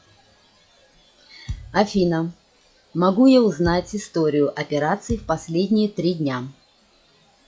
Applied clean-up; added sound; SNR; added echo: classical method log-MMSE.